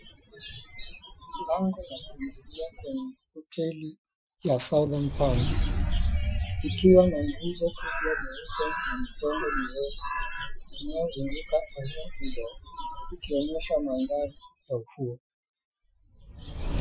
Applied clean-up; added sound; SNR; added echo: classical method Wiener filter.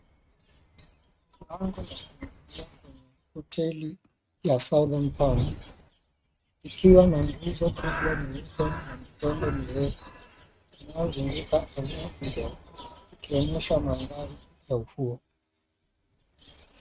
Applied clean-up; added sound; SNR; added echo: neural mask model RNNoise.